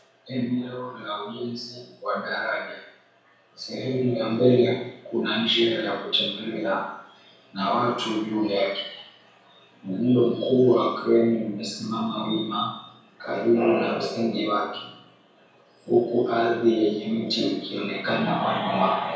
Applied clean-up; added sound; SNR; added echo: none; none; none; reverberation time 0.6 s.